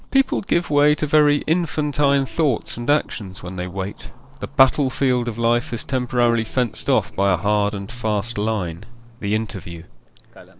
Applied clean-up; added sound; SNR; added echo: neural separator model SepFormer DNS4.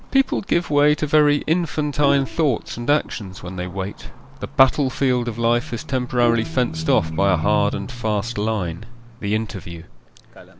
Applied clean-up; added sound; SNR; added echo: none; Livestock, farm animals, working animals + Bowed string instrument; 12 dB; none.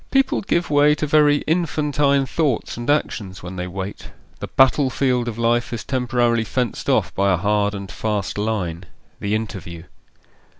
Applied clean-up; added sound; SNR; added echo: none; none; none; none.